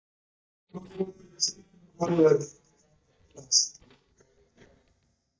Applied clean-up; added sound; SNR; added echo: neural mask model DeepFilterNet 3.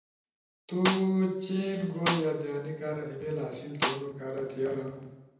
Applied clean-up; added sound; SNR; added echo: none; Snare drum; 3 dB; reverberation time 0.9 s.